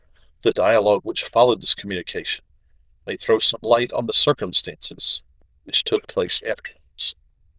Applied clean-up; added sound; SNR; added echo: neural diffusion model UNIVERSE++.